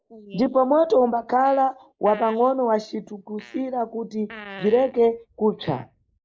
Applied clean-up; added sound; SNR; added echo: neural mask model Resemble Enhance denoiser.